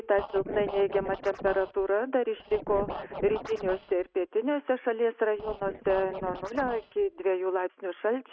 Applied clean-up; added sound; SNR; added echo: neural mask model RNNoise.